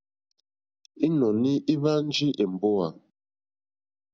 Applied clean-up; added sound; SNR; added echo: none; none; none; none.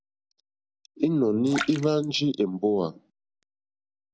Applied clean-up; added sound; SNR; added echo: none; Splash, splatter; 12 dB; none.